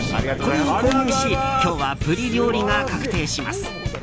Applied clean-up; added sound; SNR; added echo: none; Thunder; 12 dB; none.